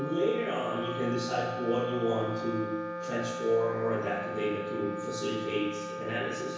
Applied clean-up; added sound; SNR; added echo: none; Wind instrument, woodwind instrument; 5 dB; reverberation time 1.1 s.